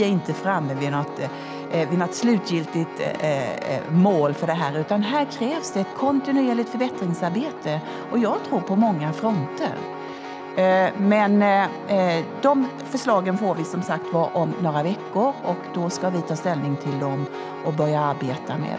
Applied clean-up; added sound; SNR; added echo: none; Piano; 10 dB; none.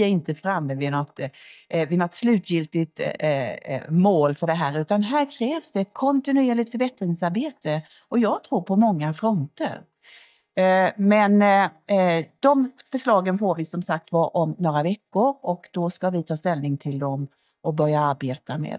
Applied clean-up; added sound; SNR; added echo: neural mask model DeepFilterNet 3.